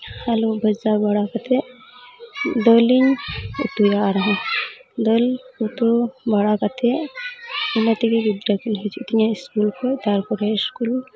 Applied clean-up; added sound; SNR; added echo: none; none; none; none.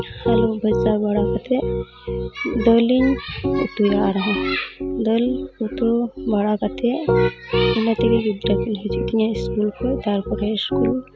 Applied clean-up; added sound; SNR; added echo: none; Piano; 3 dB; none.